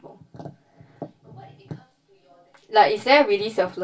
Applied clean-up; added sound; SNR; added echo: none; none; none; reverberation time 0.2 s.